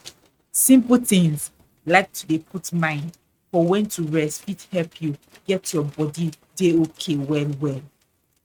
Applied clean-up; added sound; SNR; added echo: neural mask model RNNoise.